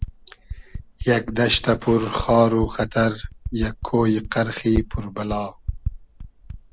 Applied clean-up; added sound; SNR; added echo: none; Typing; 9 dB; none.